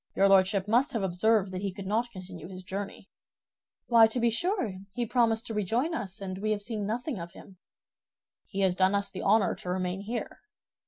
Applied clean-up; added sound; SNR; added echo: none; none; none; none.